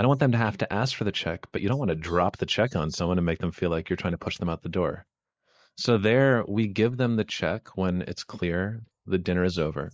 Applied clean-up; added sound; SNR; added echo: neural mask model Resemble Enhance denoiser.